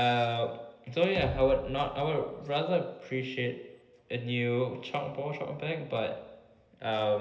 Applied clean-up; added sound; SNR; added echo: none; Bass drum; 10 dB; reverberation time 1.4 s.